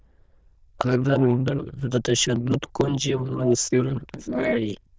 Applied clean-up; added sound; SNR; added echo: neural diffusion model UNIVERSE++.